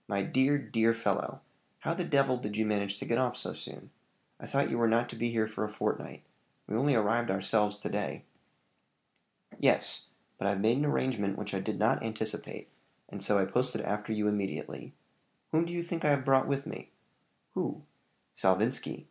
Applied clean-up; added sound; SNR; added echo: none; none; none; none.